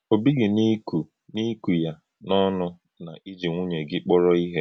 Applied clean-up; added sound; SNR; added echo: none; none; none; none.